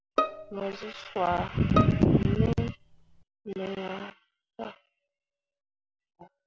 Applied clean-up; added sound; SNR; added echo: none; Bowed string instrument; 5 dB; none.